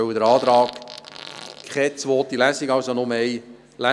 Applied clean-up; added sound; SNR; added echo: none; Fart; 17 dB; none.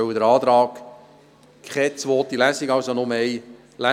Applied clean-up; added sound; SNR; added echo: none; none; none; none.